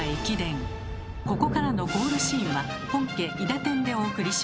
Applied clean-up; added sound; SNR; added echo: none; Fart; 19 dB; none.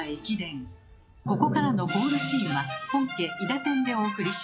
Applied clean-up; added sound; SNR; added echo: classical method log-MMSE.